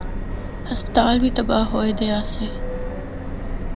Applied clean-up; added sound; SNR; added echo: none; Subway, metro, underground; 3 dB; none.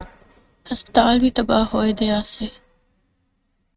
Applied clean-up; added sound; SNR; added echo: neural mask model RNNoise.